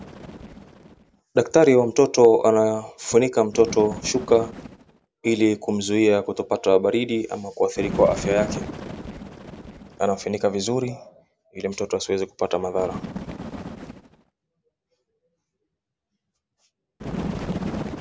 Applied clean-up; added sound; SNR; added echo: none; Bird; 13 dB; none.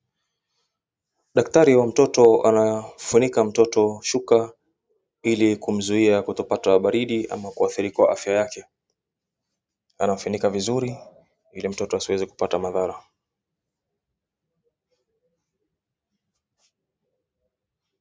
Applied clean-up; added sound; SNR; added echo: none; none; none; none.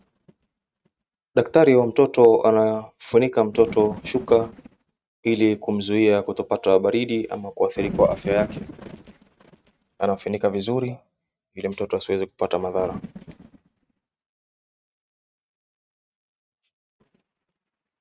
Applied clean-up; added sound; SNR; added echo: neural mask model RNNoise.